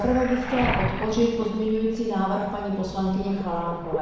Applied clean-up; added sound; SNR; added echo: none; Waves, surf; 8 dB; reverberation time 1.1 s.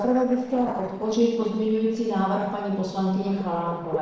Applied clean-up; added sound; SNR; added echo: neural separator model SepFormer DNS4.